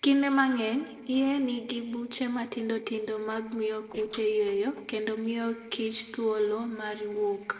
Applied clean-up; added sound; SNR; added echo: neural separator model SepFormer DNS4.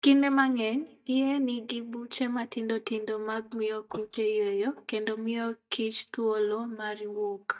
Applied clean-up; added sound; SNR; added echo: neural mask model DeepFilterNet 3.